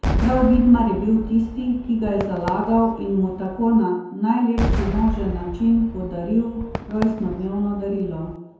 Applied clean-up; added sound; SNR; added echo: none; Cheering / Fireworks; 7 dB; reverberation time 0.9 s.